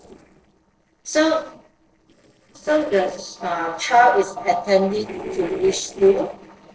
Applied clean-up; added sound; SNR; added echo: neural separator model SepFormer DNS4.